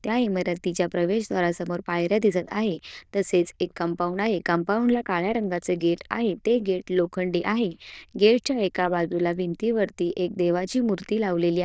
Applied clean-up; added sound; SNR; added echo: neural diffusion model UNIVERSE++.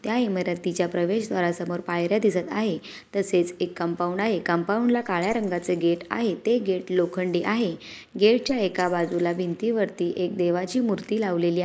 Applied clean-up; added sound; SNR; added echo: neural mask model Resemble Enhance denoiser.